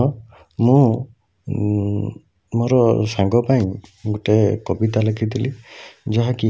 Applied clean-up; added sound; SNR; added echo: none; none; none; none.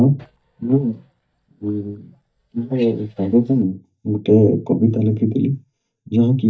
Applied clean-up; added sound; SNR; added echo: neural mask model DeepFilterNet 3.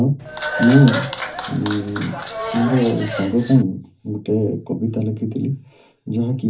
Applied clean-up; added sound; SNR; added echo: none; Applause / Clapping; 5 dB; reverberation time 0.3 s.